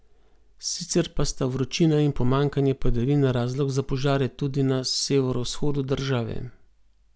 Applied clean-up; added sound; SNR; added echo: none; none; none; none.